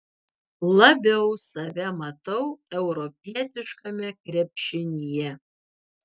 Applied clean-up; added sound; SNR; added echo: none; none; none; none.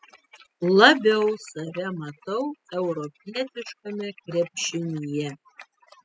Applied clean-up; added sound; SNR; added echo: classical method spectral subtraction.